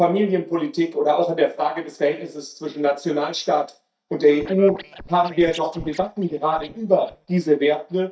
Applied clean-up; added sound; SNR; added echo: neural mask model DeepFilterNet 3.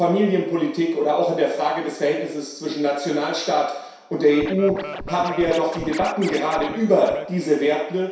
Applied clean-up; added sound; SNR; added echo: none; Scratching (performance technique); 12 dB; reverberation time 0.7 s.